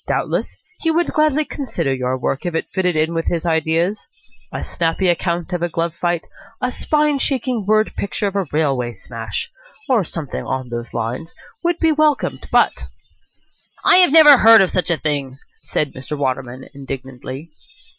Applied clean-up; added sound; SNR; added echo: classical method Wiener filter.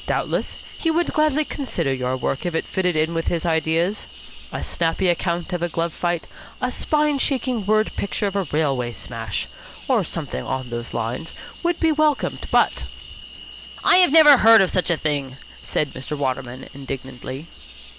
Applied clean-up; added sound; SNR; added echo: none; Cricket / Frog; 0 dB; none.